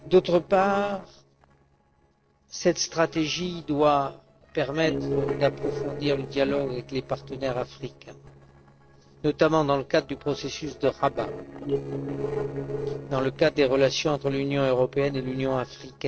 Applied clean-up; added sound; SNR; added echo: neural separator model SepFormer DNS4.